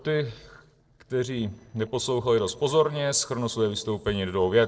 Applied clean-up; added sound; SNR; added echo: neural separator model SepFormer DNS4.